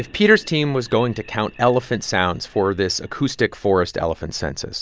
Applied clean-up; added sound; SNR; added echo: none; none; none; none.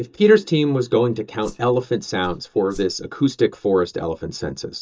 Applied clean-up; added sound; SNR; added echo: neural mask model DeepFilterNet 3.